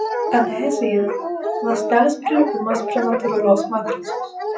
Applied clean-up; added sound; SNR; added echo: classical method WPE with log-MMSE.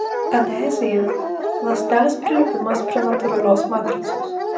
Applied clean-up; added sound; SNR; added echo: none; Dog; 2 dB; reverberation time 0.6 s.